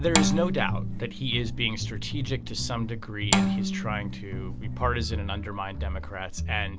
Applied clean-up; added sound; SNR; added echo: none; Bowed string instrument; 2 dB; none.